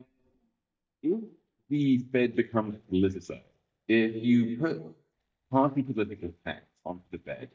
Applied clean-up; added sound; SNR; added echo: neural mask model DeepFilterNet 3.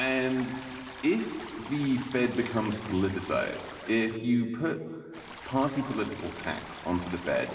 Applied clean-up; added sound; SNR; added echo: none; Stream; 14 dB; reverberation time 2.1 s.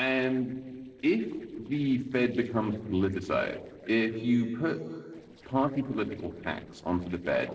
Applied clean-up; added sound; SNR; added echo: neural separator model SepFormer DNS4.